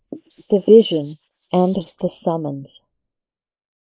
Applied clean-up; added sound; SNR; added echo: neural mask model Resemble Enhance denoiser.